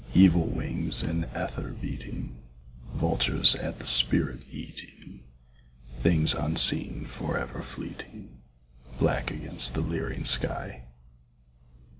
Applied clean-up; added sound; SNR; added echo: none; none; none; none.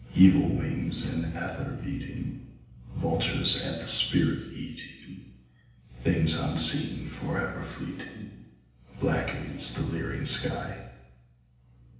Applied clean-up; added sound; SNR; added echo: none; none; none; reverberation time 0.9 s.